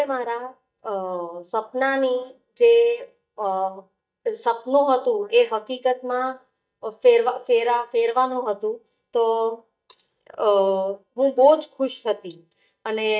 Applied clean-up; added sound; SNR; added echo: neural mask model DeepFilterNet 3.